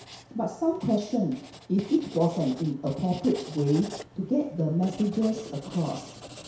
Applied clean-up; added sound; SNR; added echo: none; Writing; 16 dB; reverberation time 0.6 s.